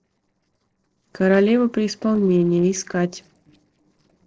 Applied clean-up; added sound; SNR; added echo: neural separator model SepFormer DNS4.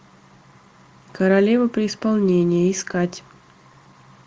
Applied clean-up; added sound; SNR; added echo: none; none; none; none.